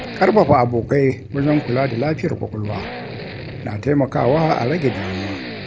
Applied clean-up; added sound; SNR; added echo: none; Accelerating, revving, vroom; 11 dB; none.